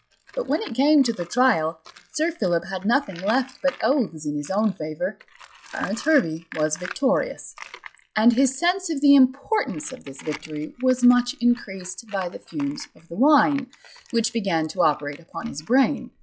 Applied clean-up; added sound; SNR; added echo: classical method log-MMSE.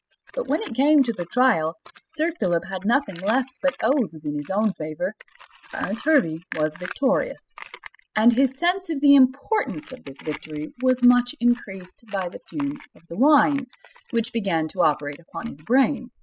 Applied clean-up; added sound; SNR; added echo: classical method spectral subtraction.